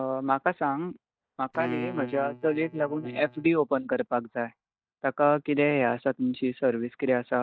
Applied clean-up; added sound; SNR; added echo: neural mask model DeepFilterNet 3.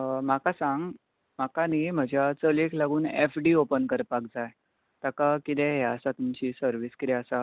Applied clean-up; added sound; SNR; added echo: none; none; none; none.